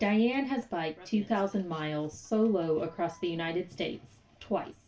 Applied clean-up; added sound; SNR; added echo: none; none; none; reverberation time 0.2 s.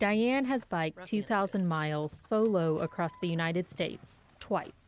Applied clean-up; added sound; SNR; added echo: none; none; none; none.